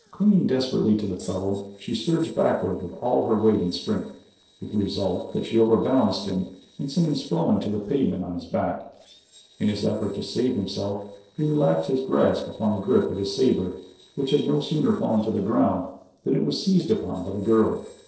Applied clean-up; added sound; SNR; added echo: neural separator model SepFormer DNS4.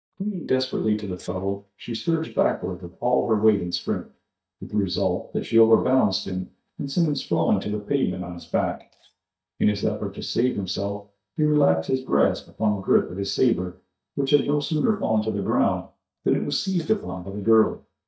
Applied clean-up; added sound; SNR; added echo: neural mask model DeepFilterNet 3.